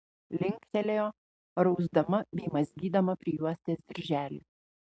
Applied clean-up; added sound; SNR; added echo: none; none; none; none.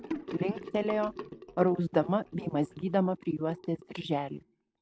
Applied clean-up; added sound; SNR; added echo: none; Sink (filling or washing) / Gurgling; 13 dB; none.